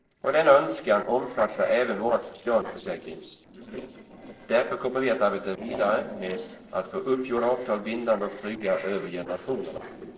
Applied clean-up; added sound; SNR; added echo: neural separator model SepFormer DNS4.